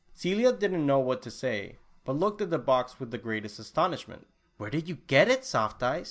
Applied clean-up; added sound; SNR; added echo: none; none; none; none.